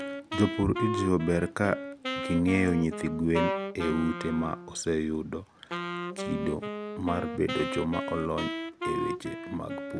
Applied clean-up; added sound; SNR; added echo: none; Wind instrument, woodwind instrument; 5 dB; none.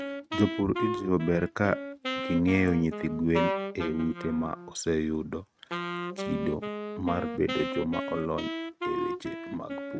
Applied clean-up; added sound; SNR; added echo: neural mask model RNNoise.